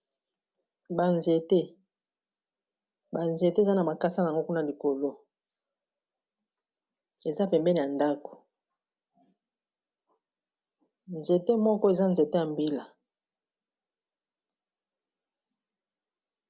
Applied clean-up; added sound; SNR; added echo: none; none; none; none.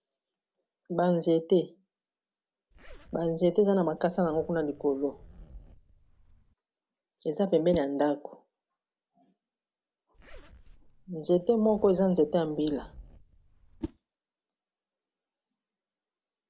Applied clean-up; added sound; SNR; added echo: none; Whoosh, swoosh, swish + Zipper (clothing); 19 dB; none.